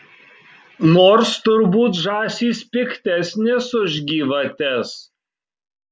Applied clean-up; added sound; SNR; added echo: none; none; none; none.